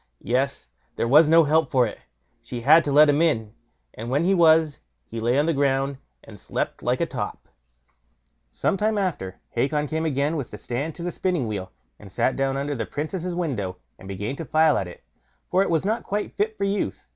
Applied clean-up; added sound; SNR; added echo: none; none; none; none.